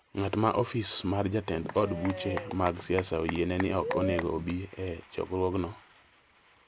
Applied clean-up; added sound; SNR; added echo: none; Applause / Cheering / Clapping; 6 dB; none.